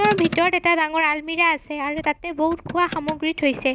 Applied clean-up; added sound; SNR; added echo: none; Motor vehicle (road); 13 dB; none.